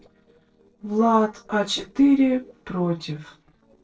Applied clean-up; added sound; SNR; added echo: neural separator model SepFormer DNS4.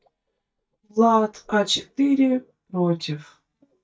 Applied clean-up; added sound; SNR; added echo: neural mask model DeepFilterNet 3.